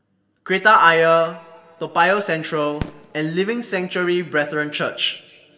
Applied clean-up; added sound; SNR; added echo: none; Fireworks; 18 dB; reverberation time 2.1 s.